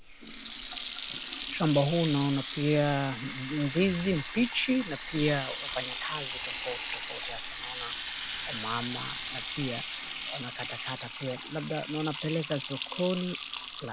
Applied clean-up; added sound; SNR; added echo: none; Sink (filling or washing) / Water tap, faucet; 6 dB; none.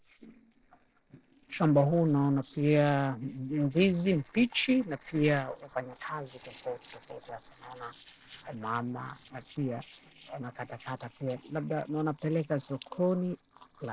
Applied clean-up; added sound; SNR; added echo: neural separator model SepFormer DNS4.